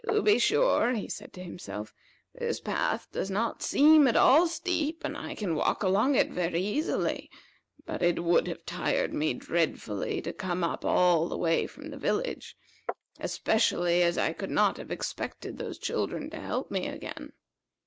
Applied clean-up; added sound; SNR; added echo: neural mask model Resemble Enhance denoiser.